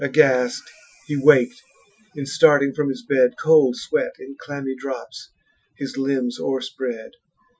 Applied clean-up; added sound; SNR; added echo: classical method Wiener filter.